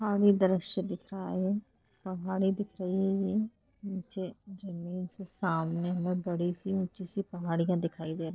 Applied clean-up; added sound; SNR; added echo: neural separator model SepFormer DNS4.